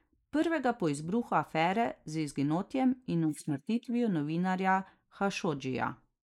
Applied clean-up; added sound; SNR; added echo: neural mask model Resemble Enhance denoiser.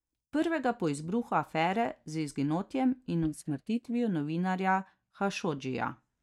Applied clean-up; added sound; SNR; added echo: neural mask model DeepFilterNet 3.